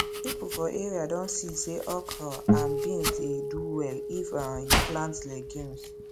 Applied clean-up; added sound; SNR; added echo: none; Acoustic guitar + Domestic sounds, home sounds; -3 dB; none.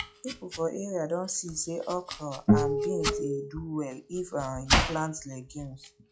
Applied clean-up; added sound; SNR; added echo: classical method log-MMSE.